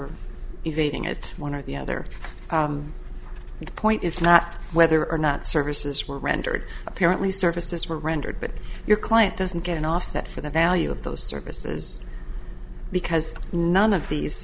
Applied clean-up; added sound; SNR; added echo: none; none; none; none.